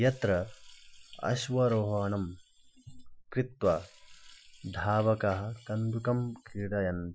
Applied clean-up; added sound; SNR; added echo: classical method Wiener filter.